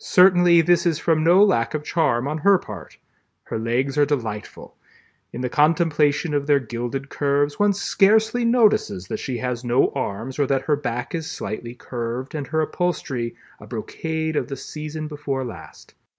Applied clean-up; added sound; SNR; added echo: none; none; none; none.